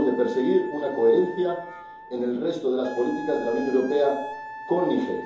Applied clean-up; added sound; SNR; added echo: none; Wind instrument, woodwind instrument; 14 dB; reverberation time 2.8 s.